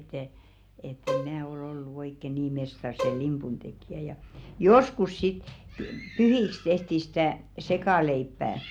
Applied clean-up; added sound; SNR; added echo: none; Bowed string instrument; 7 dB; none.